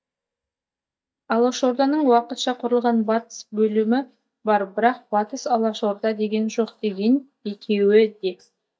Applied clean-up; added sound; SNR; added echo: neural mask model DeepFilterNet 3.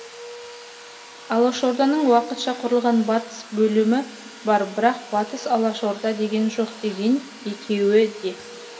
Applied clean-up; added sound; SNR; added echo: none; Domestic sounds, home sounds; 17 dB; reverberation time 1.3 s.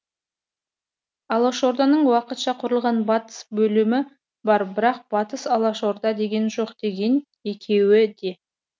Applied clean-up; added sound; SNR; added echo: none; none; none; none.